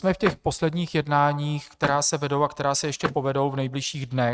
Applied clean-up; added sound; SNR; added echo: neural mask model RNNoise.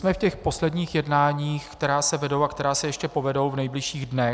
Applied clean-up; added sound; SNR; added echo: none; none; none; none.